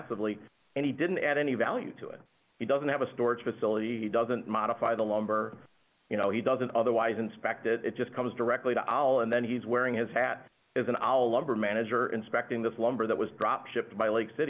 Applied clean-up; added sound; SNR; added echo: none; none; none; none.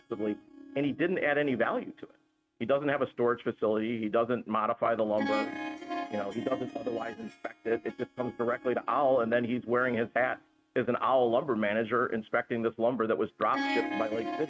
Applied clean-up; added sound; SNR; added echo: neural mask model RNNoise.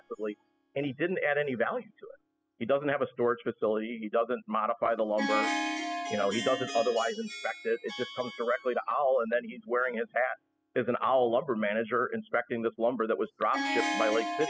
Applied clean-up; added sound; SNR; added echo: classical method spectral subtraction.